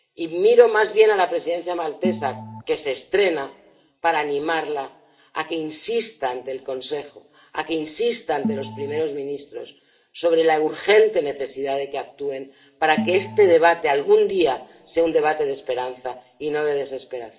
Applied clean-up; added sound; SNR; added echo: none; Organ; 10 dB; reverberation time 1.1 s.